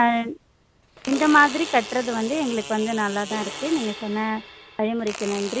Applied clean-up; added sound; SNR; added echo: none; Crash cymbal + Fart; 12 dB; none.